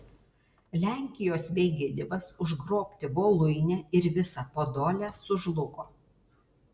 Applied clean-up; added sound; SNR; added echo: none; none; none; none.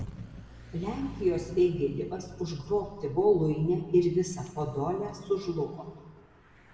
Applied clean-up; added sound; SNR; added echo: none; Mechanisms / Bicycle; 20 dB; reverberation time 1.4 s.